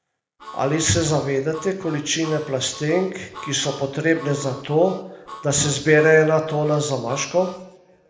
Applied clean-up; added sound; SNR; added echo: none; Harmonica; 19 dB; reverberation time 0.8 s.